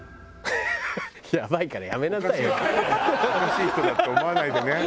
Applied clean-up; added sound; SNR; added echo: none; none; none; none.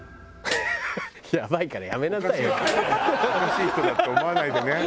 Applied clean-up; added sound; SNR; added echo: none; Snare drum; 14 dB; none.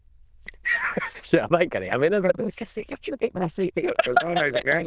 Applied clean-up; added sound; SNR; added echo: neural diffusion model UNIVERSE++.